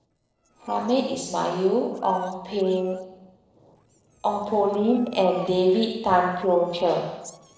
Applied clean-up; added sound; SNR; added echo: neural separator model SepFormer DNS4.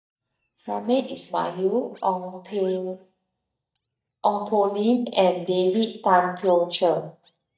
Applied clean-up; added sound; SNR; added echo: neural mask model DeepFilterNet 3.